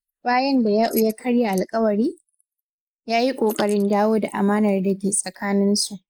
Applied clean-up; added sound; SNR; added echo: neural mask model Resemble Enhance denoiser.